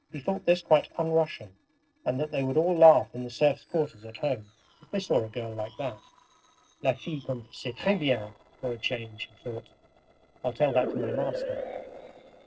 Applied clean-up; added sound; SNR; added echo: neural separator model SepFormer DNS4.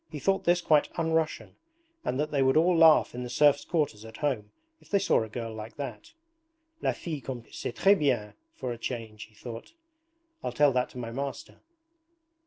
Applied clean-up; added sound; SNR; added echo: none; none; none; none.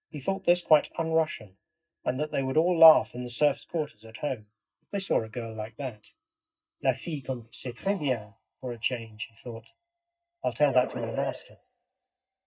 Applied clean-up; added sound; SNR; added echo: neural mask model DeepFilterNet 3.